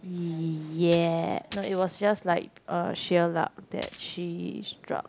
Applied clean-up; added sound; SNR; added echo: none; Coin (dropping); 10 dB; none.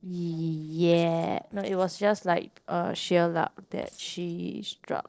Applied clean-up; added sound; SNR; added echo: neural separator model SepFormer DNS4.